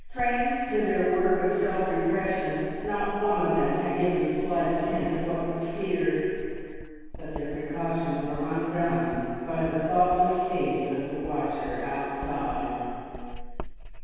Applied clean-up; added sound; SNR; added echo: none; Writing; 10 dB; reverberation time 2.2 s.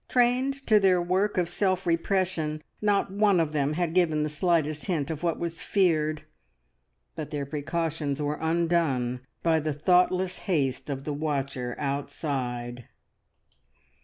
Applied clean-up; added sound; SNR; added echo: none; none; none; none.